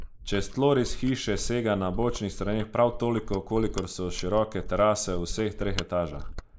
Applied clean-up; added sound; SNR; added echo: neural mask model Resemble Enhance denoiser.